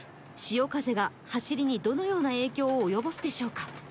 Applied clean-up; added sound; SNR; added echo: none; none; none; none.